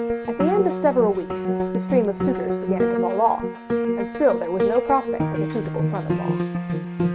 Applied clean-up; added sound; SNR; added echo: none; Piano; 0 dB; none.